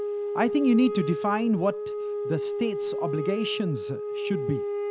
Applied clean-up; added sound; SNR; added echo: none; Wind instrument, woodwind instrument; 3 dB; none.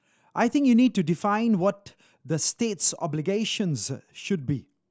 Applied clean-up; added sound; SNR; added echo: none; none; none; none.